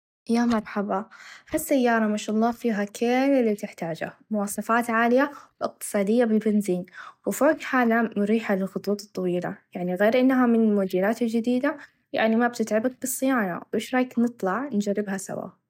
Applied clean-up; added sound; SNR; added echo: neural mask model DeepFilterNet 3.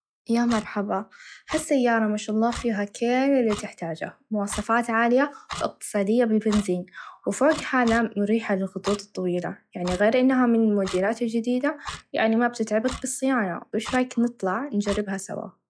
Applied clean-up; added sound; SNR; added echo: classical method log-MMSE.